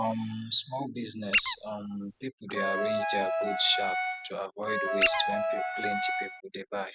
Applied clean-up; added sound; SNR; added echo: none; Wind instrument, woodwind instrument + Squeak; -3 dB; none.